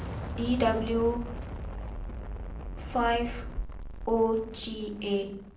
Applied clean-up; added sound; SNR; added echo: none; Explosion; 6 dB; reverberation time 0.6 s.